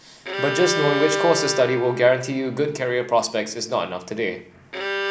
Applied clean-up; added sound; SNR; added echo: none; Bowed string instrument; 6 dB; none.